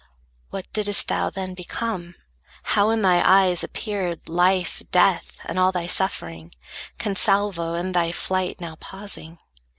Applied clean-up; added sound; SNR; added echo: none; none; none; none.